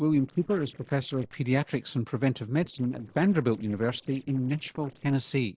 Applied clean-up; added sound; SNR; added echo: neural separator model SepFormer DNS4.